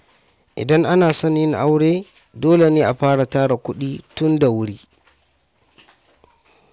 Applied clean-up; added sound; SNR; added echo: none; Finger snapping; 17 dB; none.